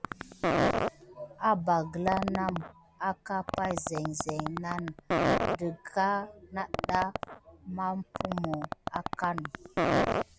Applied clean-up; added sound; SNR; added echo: none; Fart; 0 dB; none.